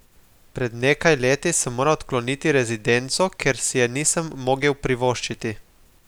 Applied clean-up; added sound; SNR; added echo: none; none; none; none.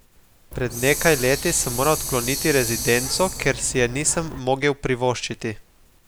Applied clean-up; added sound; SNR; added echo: none; Hiss; 7 dB; none.